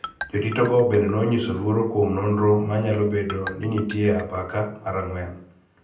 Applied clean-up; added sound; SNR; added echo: none; Marimba, xylophone; 14 dB; reverberation time 0.6 s.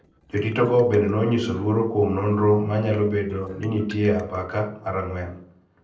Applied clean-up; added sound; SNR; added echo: neural separator model SepFormer DNS4.